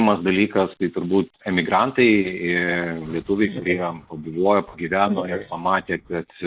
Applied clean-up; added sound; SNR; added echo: neural mask model DeepFilterNet 3.